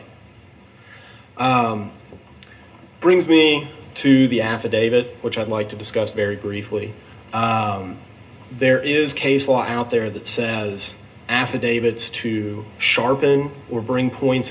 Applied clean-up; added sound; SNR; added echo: none; none; none; reverberation time 0.2 s.